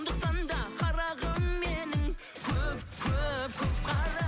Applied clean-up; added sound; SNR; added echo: none; none; none; none.